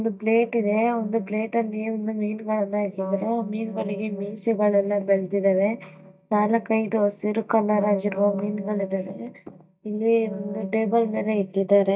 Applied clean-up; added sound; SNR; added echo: neural mask model DeepFilterNet 3.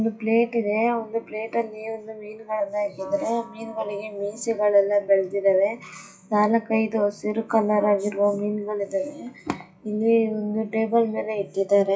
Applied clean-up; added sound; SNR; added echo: classical method WPE with log-MMSE.